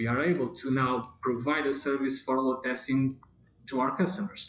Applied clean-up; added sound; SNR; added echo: classical method log-MMSE.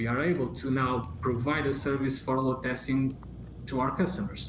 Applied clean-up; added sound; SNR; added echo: none; Vehicle; 12 dB; none.